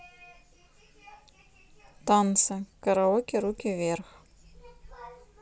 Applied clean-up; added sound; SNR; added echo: none; none; none; none.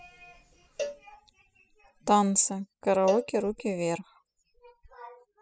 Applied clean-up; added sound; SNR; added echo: classical method spectral subtraction.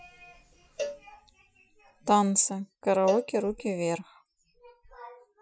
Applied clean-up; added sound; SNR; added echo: classical method Wiener filter.